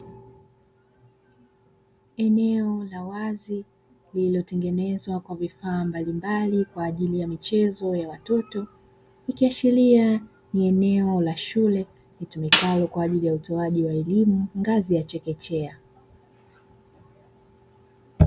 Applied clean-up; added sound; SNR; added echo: none; Snare drum; 2 dB; none.